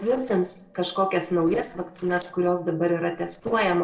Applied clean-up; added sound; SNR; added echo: neural separator model SepFormer DNS4.